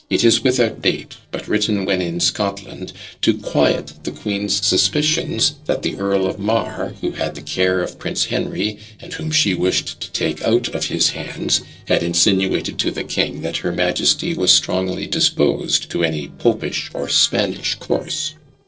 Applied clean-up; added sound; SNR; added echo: neural separator model SepFormer DNS4.